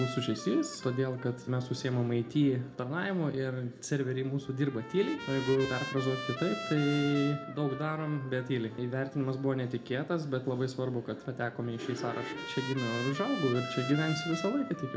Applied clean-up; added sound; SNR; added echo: none; Trumpet; 12 dB; reverberation time 0.4 s.